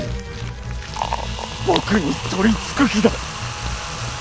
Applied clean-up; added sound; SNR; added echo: none; Liquid; 8 dB; none.